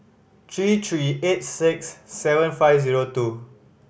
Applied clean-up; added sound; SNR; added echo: none; none; none; none.